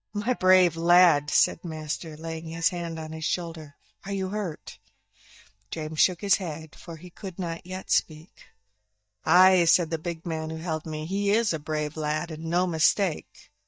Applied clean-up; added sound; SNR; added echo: neural mask model DeepFilterNet 3.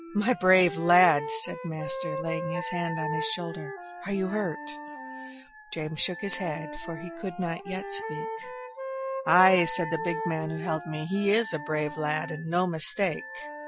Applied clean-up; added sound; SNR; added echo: classical method Wiener filter.